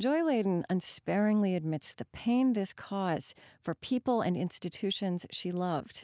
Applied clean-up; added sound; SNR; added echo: none; none; none; none.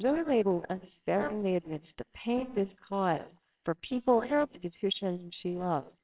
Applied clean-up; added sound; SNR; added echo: neural separator model SepFormer WHAMR!.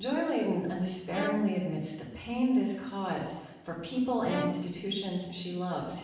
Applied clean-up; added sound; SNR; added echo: none; Bowed string instrument; 7 dB; reverberation time 0.9 s.